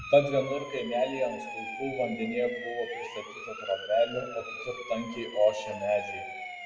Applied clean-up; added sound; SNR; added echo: none; Siren; 11 dB; reverberation time 1.5 s.